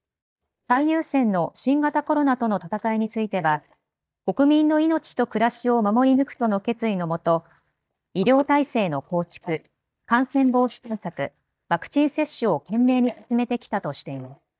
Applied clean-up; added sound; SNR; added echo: neural mask model DeepFilterNet 3.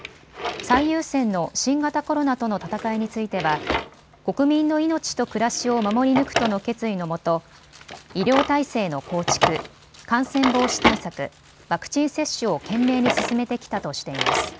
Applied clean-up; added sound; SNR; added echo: none; Drawer open or close; 6 dB; none.